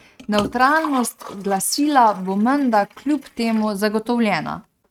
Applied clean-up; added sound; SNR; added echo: neural mask model RNNoise.